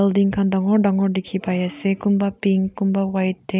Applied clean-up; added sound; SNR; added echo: none; none; none; none.